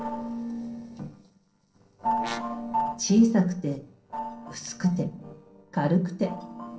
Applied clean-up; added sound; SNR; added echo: neural separator model SepFormer DNS4.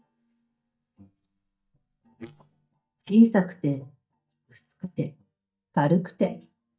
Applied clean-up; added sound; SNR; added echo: neural mask model DeepFilterNet 3.